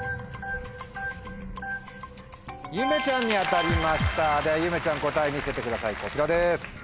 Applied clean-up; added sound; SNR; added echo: none; none; none; none.